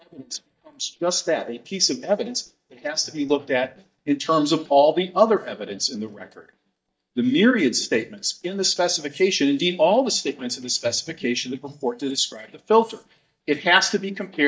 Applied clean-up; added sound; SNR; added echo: neural mask model DeepFilterNet 3.